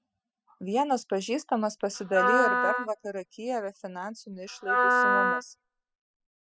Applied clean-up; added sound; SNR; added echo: classical method spectral subtraction.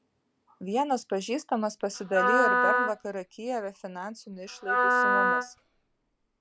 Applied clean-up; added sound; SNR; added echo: none; Wind instrument, woodwind instrument; -5 dB; none.